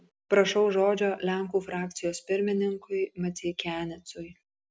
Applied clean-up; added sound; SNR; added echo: none; none; none; none.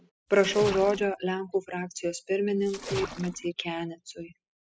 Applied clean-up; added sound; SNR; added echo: classical method spectral subtraction.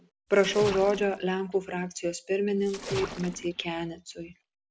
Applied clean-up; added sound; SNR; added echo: none; Splash, splatter; 13 dB; none.